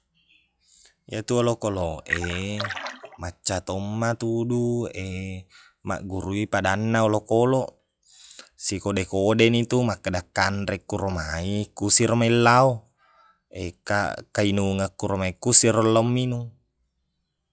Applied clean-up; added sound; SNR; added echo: classical method log-MMSE.